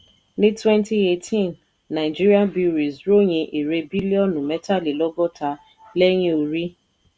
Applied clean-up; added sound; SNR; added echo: none; none; none; none.